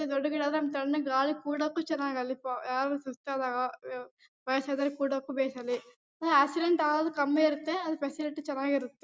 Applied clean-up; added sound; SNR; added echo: none; none; none; none.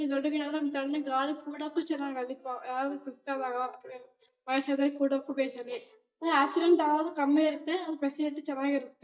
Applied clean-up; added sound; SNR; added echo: neural mask model DeepFilterNet 3.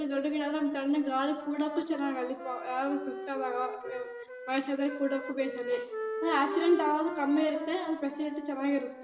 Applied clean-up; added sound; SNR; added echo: none; Wind instrument, woodwind instrument; 10 dB; reverberation time 1.6 s.